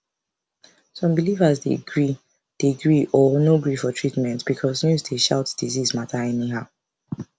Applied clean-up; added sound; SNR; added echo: none; none; none; none.